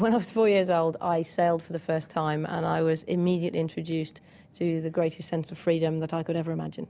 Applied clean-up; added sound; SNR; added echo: none; none; none; none.